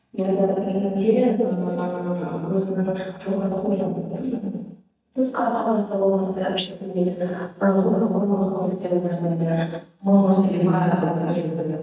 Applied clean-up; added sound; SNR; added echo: neural mask model DeepFilterNet 3.